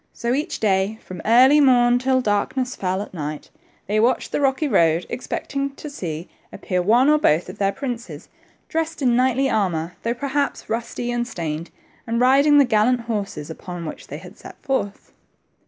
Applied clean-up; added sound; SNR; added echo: none; none; none; none.